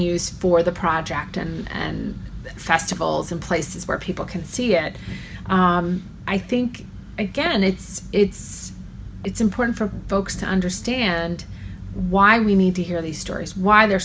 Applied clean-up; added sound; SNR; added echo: none; none; none; none.